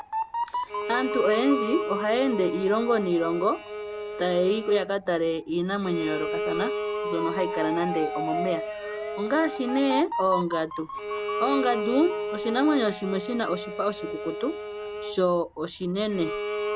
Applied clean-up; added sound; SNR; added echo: none; Bowed string instrument + Motor vehicle (road) / Siren; 4 dB; none.